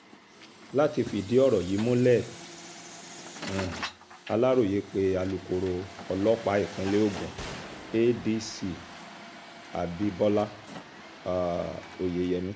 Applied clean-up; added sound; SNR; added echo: none; Gunshot, gunfire + Truck; 14 dB; none.